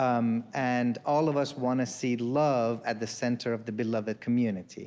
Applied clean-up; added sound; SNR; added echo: none; none; none; none.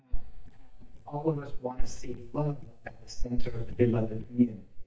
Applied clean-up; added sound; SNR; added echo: neural mask model DeepFilterNet 3.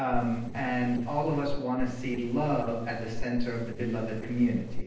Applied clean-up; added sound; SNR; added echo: neural separator model SepFormer DNS4.